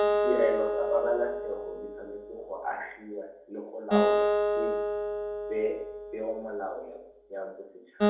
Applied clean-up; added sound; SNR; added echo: none; Acoustic guitar; -4 dB; reverberation time 2.8 s.